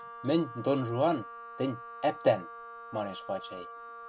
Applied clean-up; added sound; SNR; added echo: none; Wind instrument, woodwind instrument; 13 dB; none.